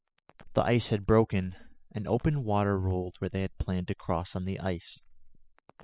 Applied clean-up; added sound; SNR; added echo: classical method spectral subtraction.